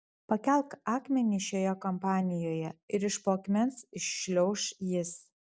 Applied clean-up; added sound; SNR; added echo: none; none; none; none.